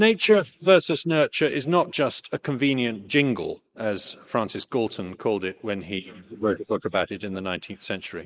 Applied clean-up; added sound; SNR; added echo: neural mask model Resemble Enhance denoiser.